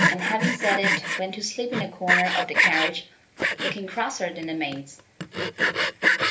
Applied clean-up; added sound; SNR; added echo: none; Sawing; -4 dB; reverberation time 0.3 s.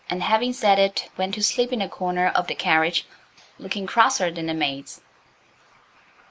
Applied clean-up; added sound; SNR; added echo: none; none; none; none.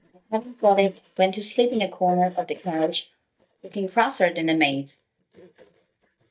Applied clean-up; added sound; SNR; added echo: neural mask model DeepFilterNet 3.